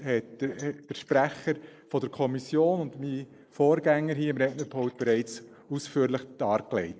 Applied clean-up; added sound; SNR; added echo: neural mask model Resemble Enhance denoiser.